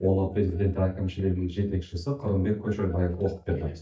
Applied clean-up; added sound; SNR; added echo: neural mask model DeepFilterNet 3.